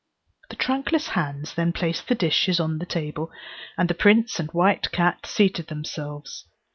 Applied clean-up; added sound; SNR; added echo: none; none; none; none.